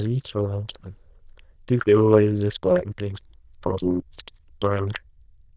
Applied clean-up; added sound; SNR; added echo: neural diffusion model UNIVERSE++.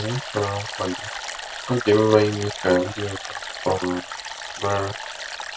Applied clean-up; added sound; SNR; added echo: none; Stream; 9 dB; none.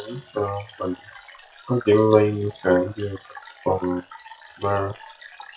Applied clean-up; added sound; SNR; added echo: classical method log-MMSE.